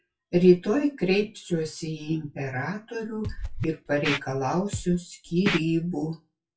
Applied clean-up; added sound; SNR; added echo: classical method WPE with log-MMSE.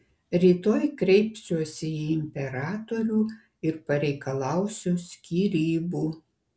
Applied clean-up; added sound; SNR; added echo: none; none; none; none.